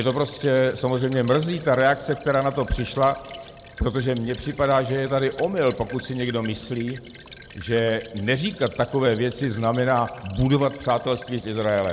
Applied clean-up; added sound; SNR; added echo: none; Stream / Trickle, dribble; 18 dB; none.